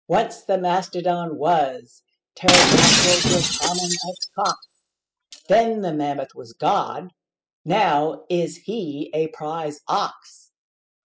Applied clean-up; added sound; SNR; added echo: classical method spectral subtraction.